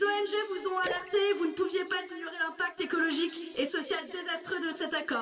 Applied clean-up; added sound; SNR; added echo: none; Splash, splatter; 14 dB; reverberation time 1.8 s.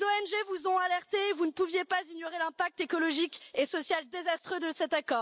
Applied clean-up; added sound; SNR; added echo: none; none; none; none.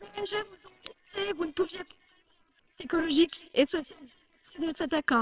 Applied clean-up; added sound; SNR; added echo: neural separator model SepFormer WHAMR!.